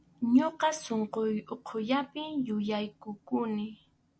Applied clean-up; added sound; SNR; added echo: none; none; none; none.